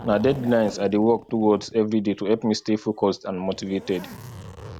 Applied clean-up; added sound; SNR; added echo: none; Zipper (clothing); 18 dB; none.